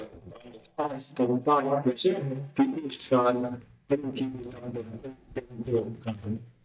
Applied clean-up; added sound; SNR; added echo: neural mask model DeepFilterNet 3.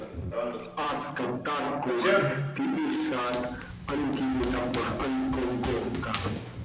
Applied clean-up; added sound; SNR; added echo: none; Run; 4 dB; none.